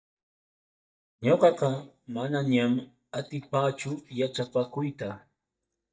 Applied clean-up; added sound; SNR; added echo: neural mask model DeepFilterNet 3.